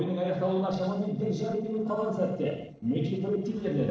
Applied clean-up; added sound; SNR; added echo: neural separator model SepFormer DNS4.